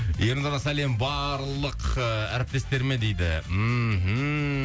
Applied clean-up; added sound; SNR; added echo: none; none; none; none.